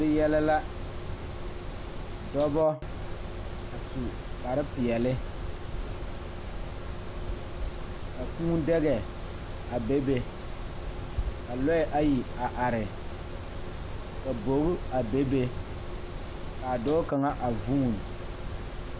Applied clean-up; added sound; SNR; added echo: none; Mechanisms; 4 dB; none.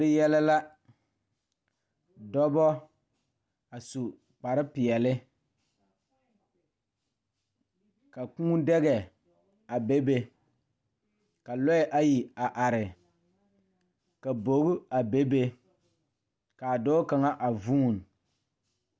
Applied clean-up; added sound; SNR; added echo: none; none; none; none.